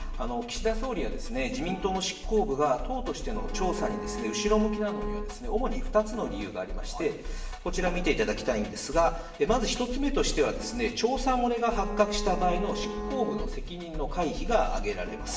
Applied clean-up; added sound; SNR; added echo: none; Bowed string instrument; 7 dB; reverberation time 0.8 s.